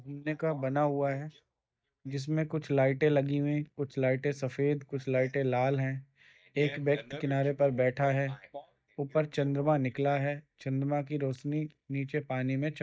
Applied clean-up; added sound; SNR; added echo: neural mask model DeepFilterNet 3.